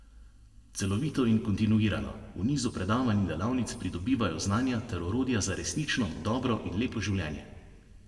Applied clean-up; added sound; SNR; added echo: none; none; none; reverberation time 1.4 s.